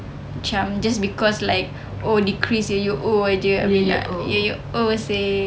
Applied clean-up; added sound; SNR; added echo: none; none; none; none.